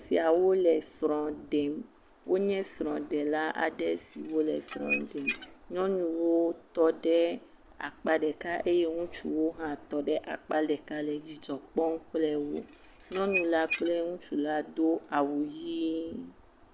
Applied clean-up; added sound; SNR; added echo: none; Squeak / Dishes, pots, and pans; 0 dB; none.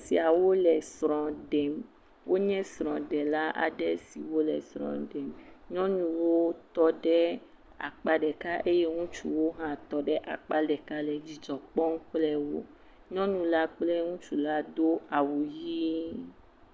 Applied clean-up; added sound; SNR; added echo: none; none; none; none.